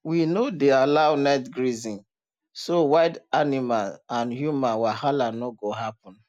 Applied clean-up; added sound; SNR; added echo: none; none; none; none.